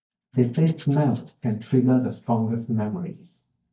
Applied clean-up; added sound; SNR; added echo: neural mask model DeepFilterNet 3.